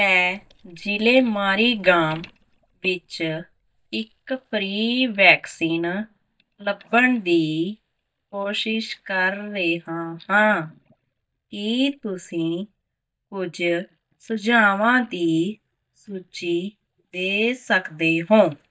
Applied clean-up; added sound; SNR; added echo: neural mask model DeepFilterNet 3.